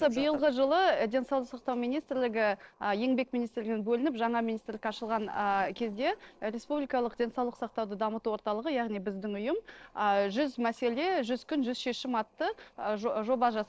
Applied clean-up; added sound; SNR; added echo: neural separator model SepFormer DNS4.